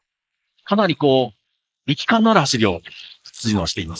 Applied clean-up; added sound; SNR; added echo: neural mask model Resemble Enhance denoiser.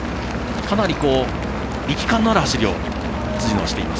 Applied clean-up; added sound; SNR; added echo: none; none; none; none.